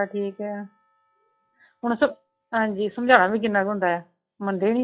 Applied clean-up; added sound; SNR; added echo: classical method log-MMSE.